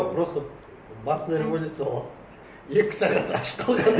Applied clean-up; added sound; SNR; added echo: none; Bowed string instrument; 16 dB; none.